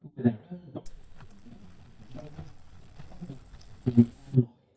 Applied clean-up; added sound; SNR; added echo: neural mask model DeepFilterNet 3.